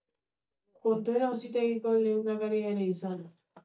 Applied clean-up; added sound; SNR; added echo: neural mask model DeepFilterNet 3.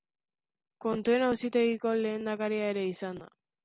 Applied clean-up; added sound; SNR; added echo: none; none; none; none.